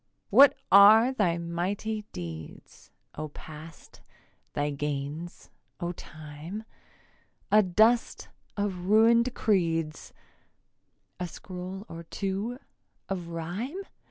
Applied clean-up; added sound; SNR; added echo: none; none; none; none.